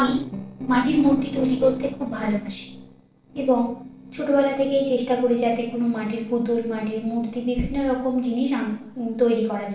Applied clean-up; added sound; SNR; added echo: neural separator model SepFormer DNS4.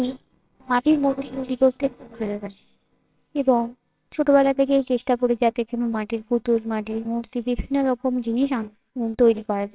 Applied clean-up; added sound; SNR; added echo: neural separator model SepFormer WHAMR!.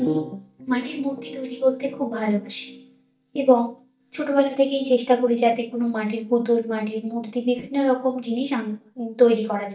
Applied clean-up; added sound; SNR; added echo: neural mask model DeepFilterNet 3.